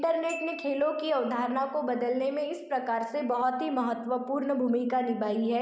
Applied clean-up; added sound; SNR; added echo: none; Glockenspiel; 19 dB; none.